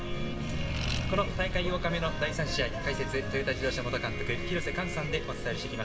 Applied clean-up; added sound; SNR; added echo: none; Accelerating, revving, vroom; 3 dB; reverberation time 2.5 s.